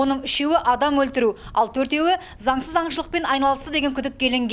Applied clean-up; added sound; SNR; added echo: none; none; none; none.